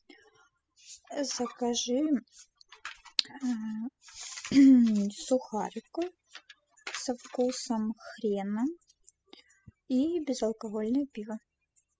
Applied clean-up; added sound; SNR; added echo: classical method spectral subtraction.